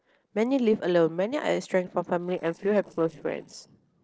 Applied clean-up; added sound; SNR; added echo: neural separator model SepFormer DNS4.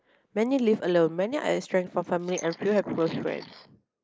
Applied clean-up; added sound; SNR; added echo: neural mask model Resemble Enhance denoiser.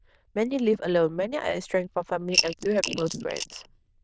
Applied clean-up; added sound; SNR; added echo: neural diffusion model UNIVERSE++.